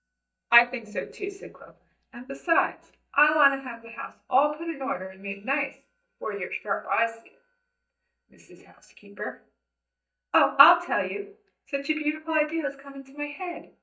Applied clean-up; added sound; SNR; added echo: neural mask model DeepFilterNet 3.